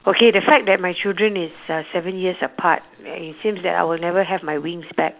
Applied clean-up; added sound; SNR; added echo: none; none; none; none.